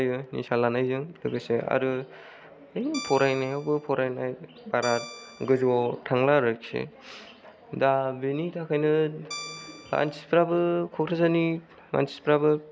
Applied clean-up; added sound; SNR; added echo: none; Guitar; 14 dB; none.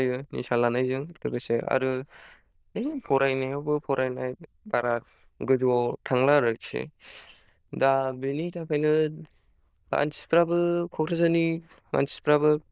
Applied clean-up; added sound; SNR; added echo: neural diffusion model UNIVERSE++.